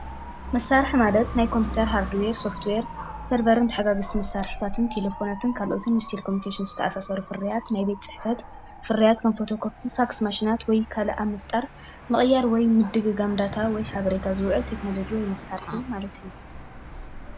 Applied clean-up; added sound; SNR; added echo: none; Motorcycle / Dog; 11 dB; none.